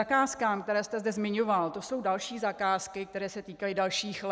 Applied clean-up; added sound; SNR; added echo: none; none; none; none.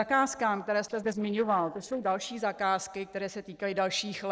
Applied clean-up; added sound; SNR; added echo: neural separator model SepFormer DNS4.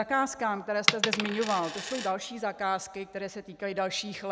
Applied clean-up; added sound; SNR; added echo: none; Coin (dropping); 5 dB; none.